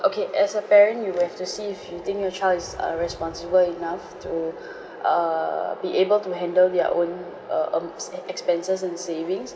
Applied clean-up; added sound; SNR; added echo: none; none; none; none.